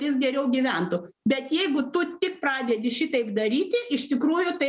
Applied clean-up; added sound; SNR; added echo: none; none; none; none.